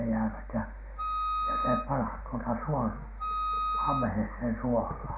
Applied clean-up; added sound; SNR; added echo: none; Wind instrument, woodwind instrument; 0 dB; none.